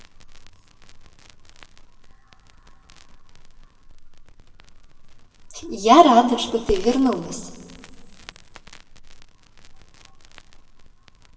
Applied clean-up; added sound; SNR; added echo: none; Crackle; 15 dB; reverberation time 2.1 s.